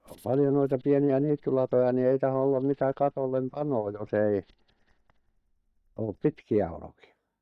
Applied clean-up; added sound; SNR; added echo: neural mask model DeepFilterNet 3.